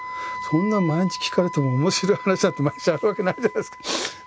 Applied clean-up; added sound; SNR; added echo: none; Wind instrument, woodwind instrument; 12 dB; none.